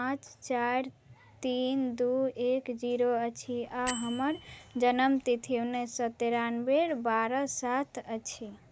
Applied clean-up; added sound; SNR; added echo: none; Bell; 14 dB; none.